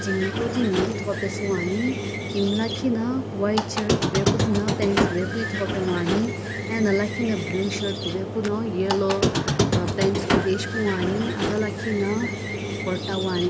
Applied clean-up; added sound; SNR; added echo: none; Squeak; 0 dB; none.